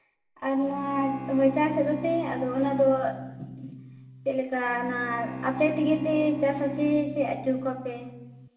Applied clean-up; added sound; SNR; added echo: none; Bowed string instrument; 10 dB; reverberation time 0.9 s.